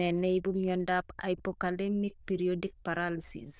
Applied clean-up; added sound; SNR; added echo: neural diffusion model UNIVERSE++.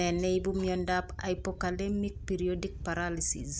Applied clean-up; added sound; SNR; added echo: none; Wind / Boat, Water vehicle; 10 dB; none.